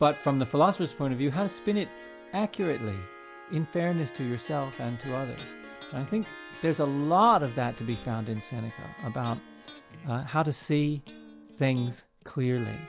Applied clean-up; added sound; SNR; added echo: none; Harp + Electric guitar; 17 dB; none.